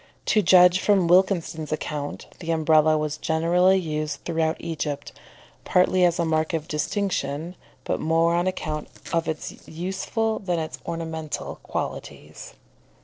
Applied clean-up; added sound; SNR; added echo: neural separator model SepFormer DNS4.